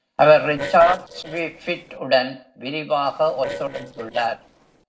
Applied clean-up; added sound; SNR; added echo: neural separator model SepFormer DNS4.